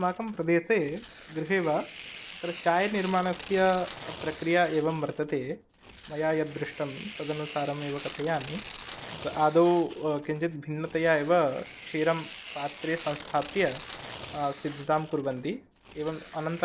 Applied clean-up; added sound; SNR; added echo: none; Tearing; 13 dB; none.